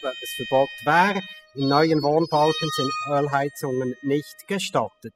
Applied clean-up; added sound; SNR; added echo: classical method spectral subtraction.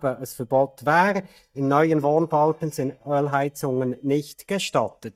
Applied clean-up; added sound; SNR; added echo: neural mask model DeepFilterNet 3.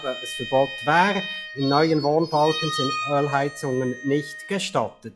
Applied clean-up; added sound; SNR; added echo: classical method log-MMSE.